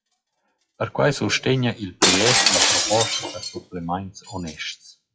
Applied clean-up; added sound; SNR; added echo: classical method WPE with log-MMSE.